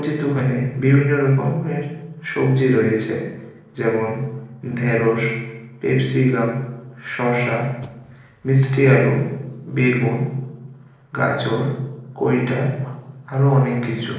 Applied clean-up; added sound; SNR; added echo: neural separator model SepFormer DNS4.